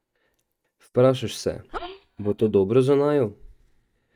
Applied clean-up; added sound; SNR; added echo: neural mask model DeepFilterNet 3.